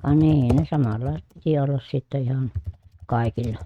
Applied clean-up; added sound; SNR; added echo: neural mask model RNNoise.